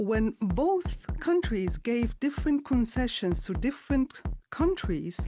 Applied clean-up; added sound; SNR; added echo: none; Bass drum; 6 dB; none.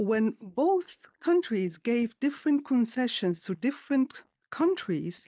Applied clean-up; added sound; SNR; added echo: neural mask model DeepFilterNet 3.